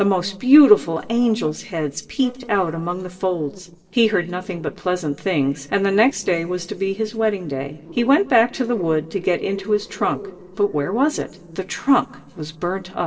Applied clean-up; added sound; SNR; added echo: neural separator model SepFormer DNS4.